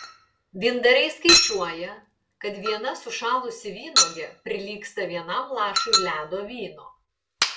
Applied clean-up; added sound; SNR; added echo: none; Chink, clink; 0 dB; reverberation time 0.2 s.